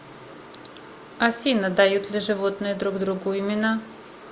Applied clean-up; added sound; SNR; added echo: none; none; none; none.